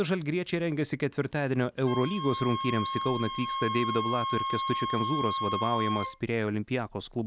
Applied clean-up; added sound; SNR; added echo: none; Wind instrument, woodwind instrument; 5 dB; none.